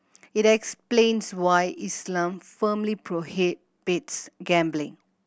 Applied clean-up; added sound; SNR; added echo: none; none; none; none.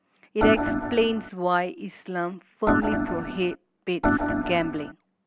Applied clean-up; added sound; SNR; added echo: none; Organ; -2 dB; none.